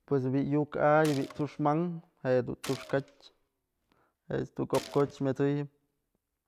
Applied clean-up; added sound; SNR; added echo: none; Gunshot, gunfire; 18 dB; none.